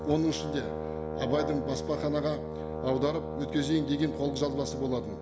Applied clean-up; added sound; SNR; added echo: none; Brass instrument; 5 dB; reverberation time 0.5 s.